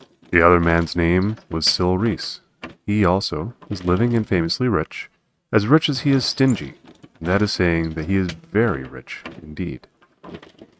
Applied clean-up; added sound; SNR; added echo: neural mask model RNNoise.